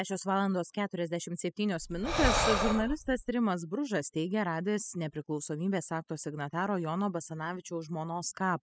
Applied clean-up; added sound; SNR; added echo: classical method spectral subtraction.